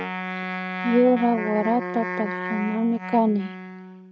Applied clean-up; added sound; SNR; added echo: neural mask model RNNoise.